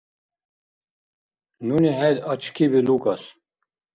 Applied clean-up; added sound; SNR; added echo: none; none; none; none.